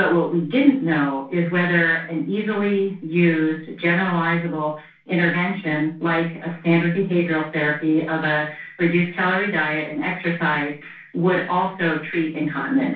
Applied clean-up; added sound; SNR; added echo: none; none; none; reverberation time 0.3 s.